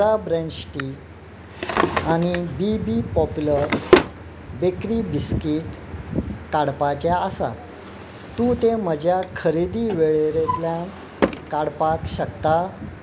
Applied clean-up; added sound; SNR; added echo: none; Drawer open or close; 6 dB; none.